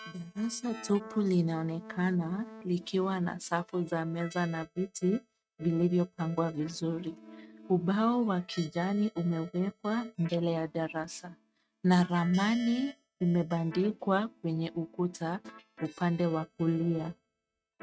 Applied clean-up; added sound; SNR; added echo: neural mask model RNNoise.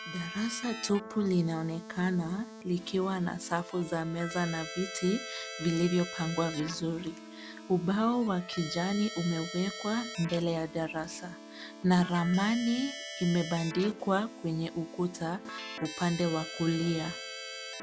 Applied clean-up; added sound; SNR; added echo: none; Keyboard (musical); 11 dB; none.